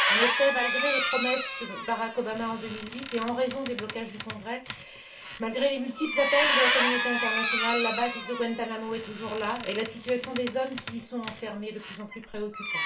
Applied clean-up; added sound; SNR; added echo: none; Squeak; -1 dB; reverberation time 0.3 s.